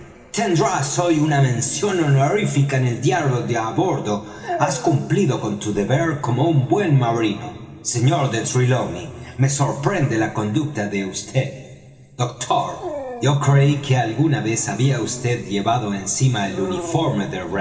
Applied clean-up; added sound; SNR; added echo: none; Dog; 17 dB; reverberation time 2.5 s.